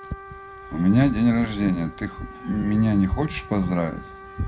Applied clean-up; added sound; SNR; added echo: none; Trumpet; 18 dB; reverberation time 0.5 s.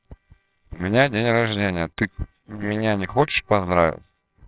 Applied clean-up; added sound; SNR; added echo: neural separator model SepFormer WHAMR!.